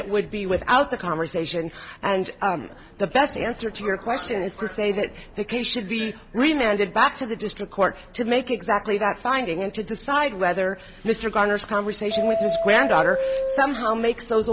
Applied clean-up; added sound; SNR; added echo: none; Subway, metro, underground; 9 dB; none.